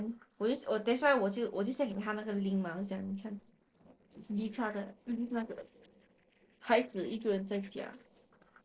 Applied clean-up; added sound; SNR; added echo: neural separator model SepFormer DNS4.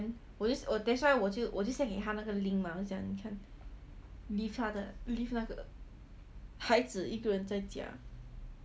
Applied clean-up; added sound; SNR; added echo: none; none; none; none.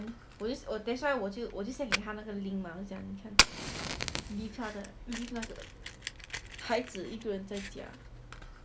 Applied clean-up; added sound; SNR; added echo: none; Fire; 0 dB; none.